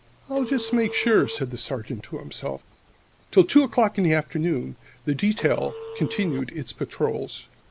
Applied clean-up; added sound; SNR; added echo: none; Telephone; 16 dB; none.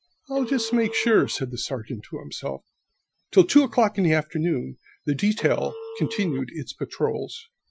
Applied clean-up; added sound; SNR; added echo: classical method Wiener filter.